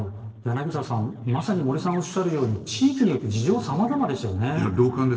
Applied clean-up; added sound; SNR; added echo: neural separator model SepFormer DNS4.